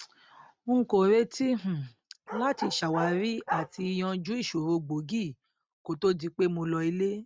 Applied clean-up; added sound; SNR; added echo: neural mask model RNNoise.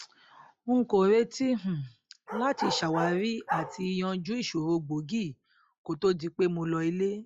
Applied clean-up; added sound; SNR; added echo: classical method log-MMSE.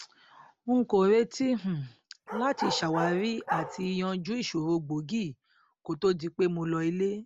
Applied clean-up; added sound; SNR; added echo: none; Bark; 8 dB; none.